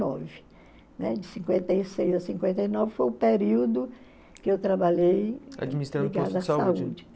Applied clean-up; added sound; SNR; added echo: none; none; none; none.